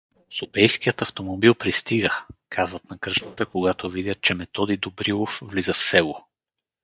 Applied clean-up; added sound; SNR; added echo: neural mask model DeepFilterNet 3.